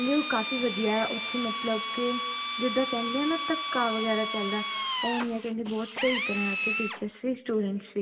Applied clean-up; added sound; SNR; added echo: none; Drill; 3 dB; reverberation time 1.3 s.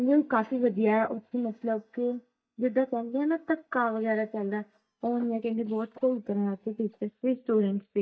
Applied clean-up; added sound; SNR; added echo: neural mask model DeepFilterNet 3.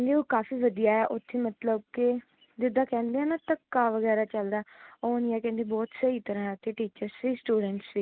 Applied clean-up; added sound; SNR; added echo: none; none; none; none.